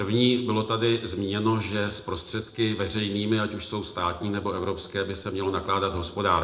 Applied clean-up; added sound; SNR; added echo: neural separator model SepFormer DNS4.